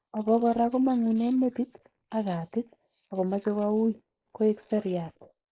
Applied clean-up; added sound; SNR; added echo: neural mask model Resemble Enhance denoiser.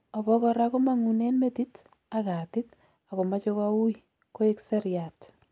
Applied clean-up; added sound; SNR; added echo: none; none; none; none.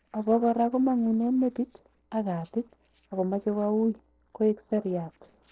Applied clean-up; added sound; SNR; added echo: neural separator model SepFormer DNS4.